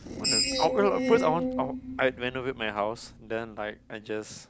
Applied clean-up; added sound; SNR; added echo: none; Screech; 3 dB; none.